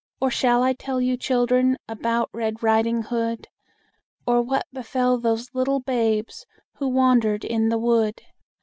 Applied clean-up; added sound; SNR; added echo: none; none; none; none.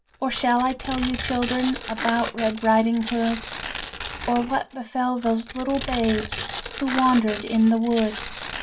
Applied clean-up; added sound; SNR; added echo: none; Tearing; 7 dB; reverberation time 0.2 s.